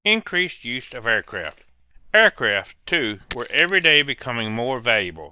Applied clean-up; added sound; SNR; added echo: neural mask model DeepFilterNet 3.